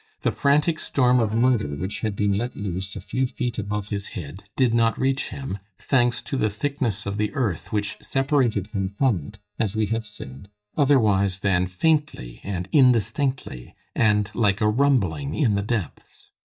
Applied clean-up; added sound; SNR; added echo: neural mask model DeepFilterNet 3.